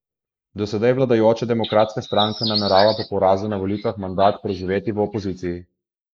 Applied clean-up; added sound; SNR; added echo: neural mask model Resemble Enhance denoiser.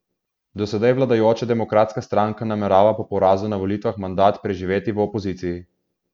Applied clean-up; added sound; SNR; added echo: none; none; none; none.